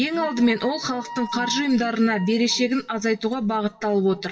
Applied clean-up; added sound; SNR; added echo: classical method WPE with log-MMSE.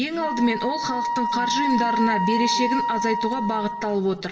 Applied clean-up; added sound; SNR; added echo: none; Wind instrument, woodwind instrument; 1 dB; reverberation time 1.8 s.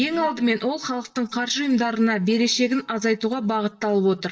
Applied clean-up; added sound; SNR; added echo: neural mask model DeepFilterNet 3.